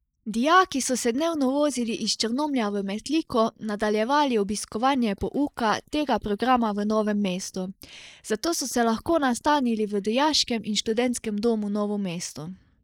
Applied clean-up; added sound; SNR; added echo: neural mask model Resemble Enhance denoiser.